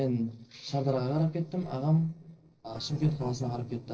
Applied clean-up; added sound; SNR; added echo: neural separator model SepFormer DNS4.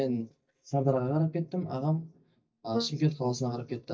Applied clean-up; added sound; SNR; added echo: neural mask model DeepFilterNet 3.